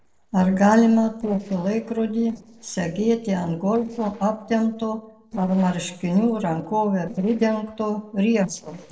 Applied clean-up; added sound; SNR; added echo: neural separator model SepFormer DNS4.